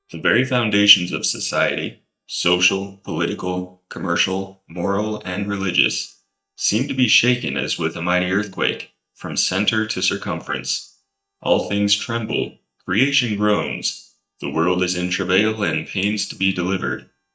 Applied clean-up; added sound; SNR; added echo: neural mask model DeepFilterNet 3.